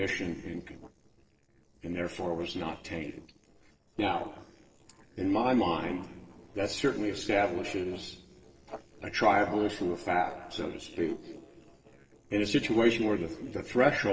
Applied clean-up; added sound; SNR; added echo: neural separator model SepFormer DNS4.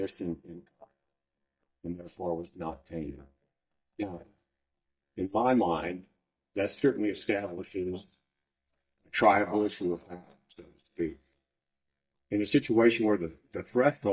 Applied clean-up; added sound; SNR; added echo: neural mask model DeepFilterNet 3.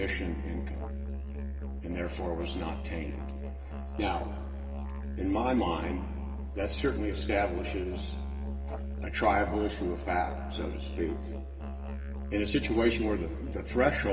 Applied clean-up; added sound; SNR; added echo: none; Musical instrument; 3 dB; reverberation time 2.3 s.